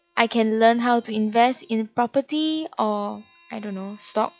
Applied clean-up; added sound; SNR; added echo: classical method log-MMSE.